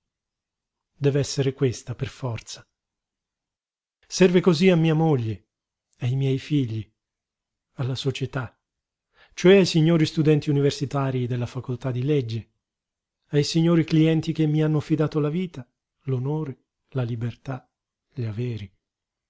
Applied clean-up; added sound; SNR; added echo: none; none; none; none.